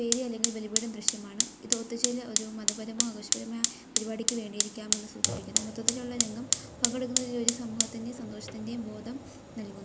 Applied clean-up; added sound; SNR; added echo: none; Fire; -5 dB; none.